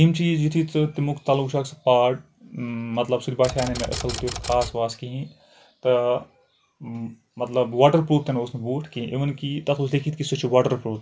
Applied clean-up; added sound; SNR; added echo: none; Typewriter; 9 dB; none.